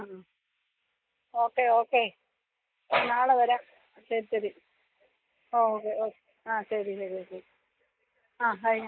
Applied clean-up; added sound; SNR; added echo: neural mask model Resemble Enhance denoiser.